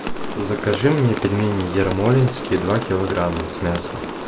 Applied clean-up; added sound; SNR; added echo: none; Rain; 7 dB; none.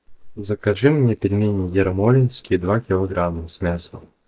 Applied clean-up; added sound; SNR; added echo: neural mask model DeepFilterNet 3.